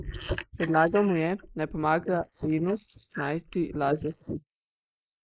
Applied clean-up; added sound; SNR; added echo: neural mask model Resemble Enhance denoiser.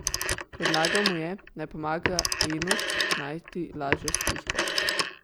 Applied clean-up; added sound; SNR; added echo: none; Telephone; -4 dB; none.